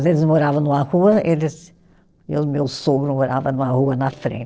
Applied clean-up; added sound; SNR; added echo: neural separator model SepFormer DNS4.